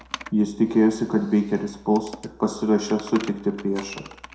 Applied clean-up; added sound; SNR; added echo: none; Computer keyboard; 18 dB; reverberation time 0.6 s.